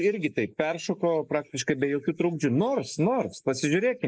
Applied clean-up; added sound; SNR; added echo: neural mask model Resemble Enhance denoiser.